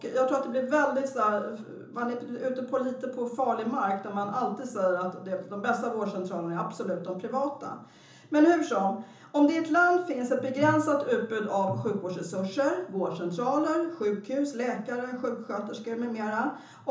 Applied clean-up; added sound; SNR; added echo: none; none; none; reverberation time 0.6 s.